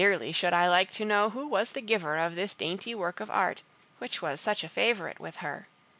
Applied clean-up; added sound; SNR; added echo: none; none; none; none.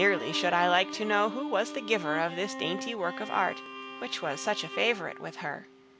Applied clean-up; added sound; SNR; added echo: none; Bowed string instrument; 10 dB; none.